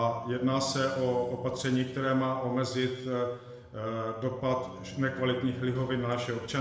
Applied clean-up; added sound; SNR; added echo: none; Bowed string instrument; 19 dB; reverberation time 1.1 s.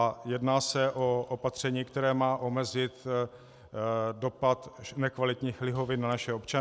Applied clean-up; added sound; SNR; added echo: none; none; none; none.